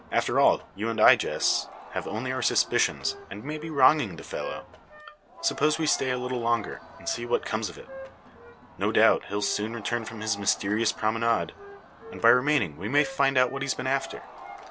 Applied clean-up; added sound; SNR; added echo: none; Wind instrument, woodwind instrument + Crowd; 16 dB; none.